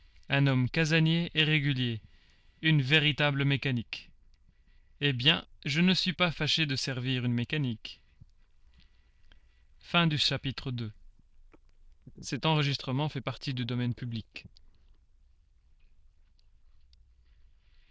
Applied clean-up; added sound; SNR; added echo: neural diffusion model UNIVERSE++.